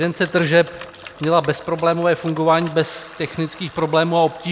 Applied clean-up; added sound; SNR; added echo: none; Bicycle; 20 dB; none.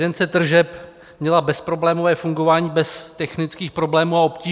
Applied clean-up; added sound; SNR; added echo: none; none; none; none.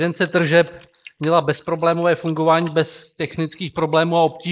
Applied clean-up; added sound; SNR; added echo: neural mask model Resemble Enhance denoiser.